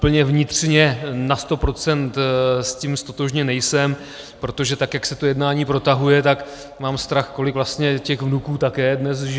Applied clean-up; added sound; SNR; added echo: none; none; none; none.